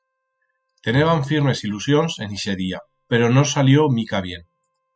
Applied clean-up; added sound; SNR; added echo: classical method spectral subtraction.